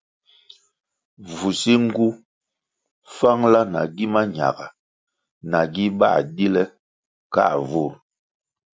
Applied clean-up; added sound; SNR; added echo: none; none; none; none.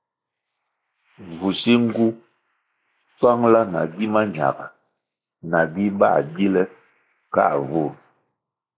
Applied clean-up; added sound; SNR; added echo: neural mask model Resemble Enhance denoiser.